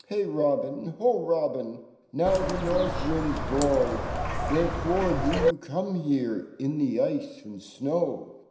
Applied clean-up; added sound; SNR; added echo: none; Bird; 1 dB; reverberation time 0.9 s.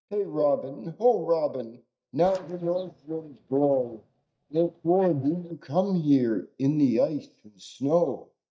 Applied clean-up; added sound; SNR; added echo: neural mask model DeepFilterNet 3.